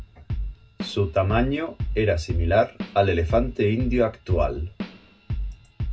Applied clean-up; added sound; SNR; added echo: none; Drum / Drum kit; 7 dB; reverberation time 0.2 s.